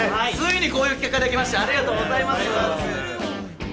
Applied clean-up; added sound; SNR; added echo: none; none; none; none.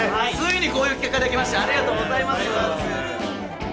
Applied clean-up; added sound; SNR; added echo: none; Brass instrument; 9 dB; none.